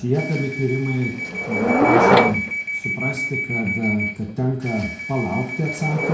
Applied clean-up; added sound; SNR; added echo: none; Subway, metro, underground / Door; -2 dB; reverberation time 0.6 s.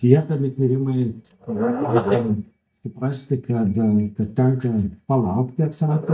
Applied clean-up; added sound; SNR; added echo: neural mask model DeepFilterNet 3.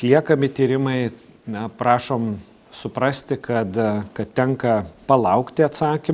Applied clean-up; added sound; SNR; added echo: none; none; none; none.